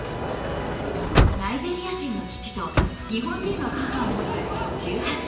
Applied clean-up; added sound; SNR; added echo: none; Sliding door / Motor vehicle (road); -3 dB; reverberation time 0.9 s.